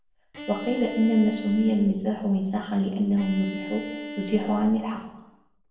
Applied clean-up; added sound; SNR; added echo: none; Bowed string instrument; 13 dB; reverberation time 0.8 s.